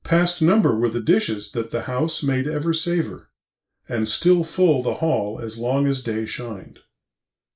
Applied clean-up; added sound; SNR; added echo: neural mask model Resemble Enhance denoiser.